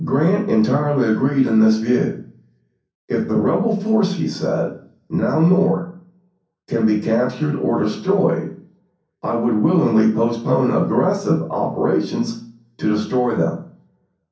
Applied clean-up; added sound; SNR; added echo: none; none; none; reverberation time 0.6 s.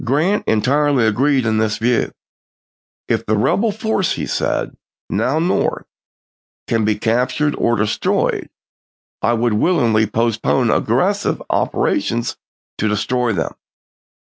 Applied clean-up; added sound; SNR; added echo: none; none; none; none.